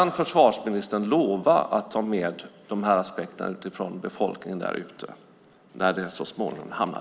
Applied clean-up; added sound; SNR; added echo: none; none; none; none.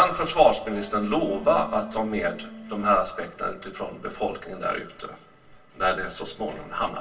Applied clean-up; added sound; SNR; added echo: none; Electric guitar; 14 dB; reverberation time 0.2 s.